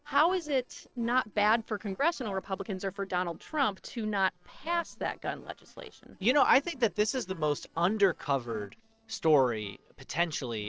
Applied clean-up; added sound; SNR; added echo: neural separator model SepFormer DNS4.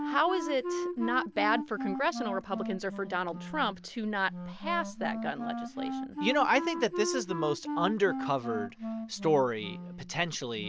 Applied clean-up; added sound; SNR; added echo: none; Wind instrument, woodwind instrument; 5 dB; none.